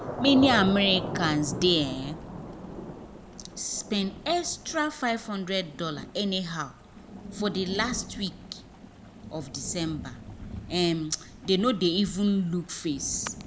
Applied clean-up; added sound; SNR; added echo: none; Thunder / Rain; 10 dB; none.